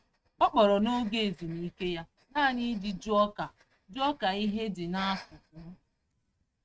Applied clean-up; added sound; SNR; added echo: neural mask model RNNoise.